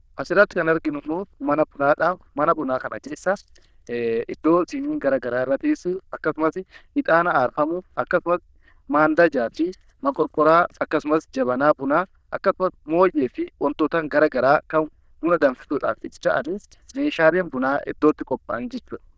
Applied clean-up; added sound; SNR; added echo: neural diffusion model UNIVERSE++.